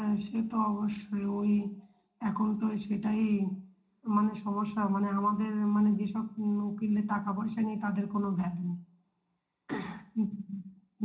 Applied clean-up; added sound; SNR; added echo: none; none; none; reverberation time 0.4 s.